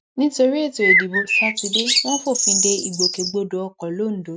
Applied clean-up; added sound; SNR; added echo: neural mask model RNNoise.